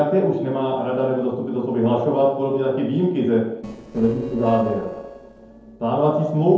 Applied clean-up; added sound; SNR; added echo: neural separator model SepFormer DNS4.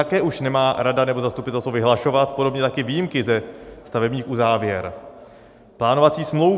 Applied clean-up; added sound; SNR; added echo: none; none; none; none.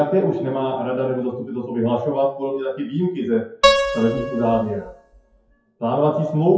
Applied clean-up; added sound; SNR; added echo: classical method WPE with log-MMSE.